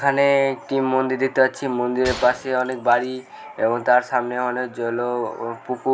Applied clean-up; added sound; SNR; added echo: none; Gunshot, gunfire; 16 dB; none.